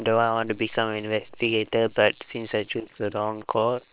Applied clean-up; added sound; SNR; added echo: neural separator model SepFormer WHAM!.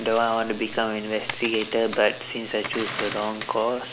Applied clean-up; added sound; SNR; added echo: none; Coin (dropping); 12 dB; none.